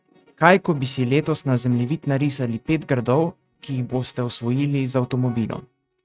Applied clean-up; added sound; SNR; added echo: neural mask model RNNoise.